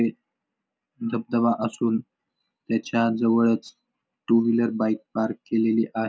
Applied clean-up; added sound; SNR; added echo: none; none; none; none.